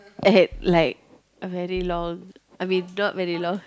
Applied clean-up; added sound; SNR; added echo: none; Bass drum; 13 dB; none.